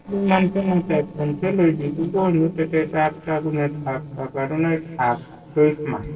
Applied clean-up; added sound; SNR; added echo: neural separator model SepFormer DNS4.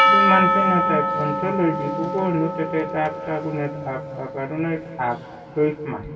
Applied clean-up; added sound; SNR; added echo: none; Percussion; -1 dB; reverberation time 1.9 s.